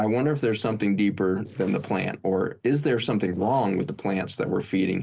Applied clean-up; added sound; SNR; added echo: neural separator model SepFormer DNS4.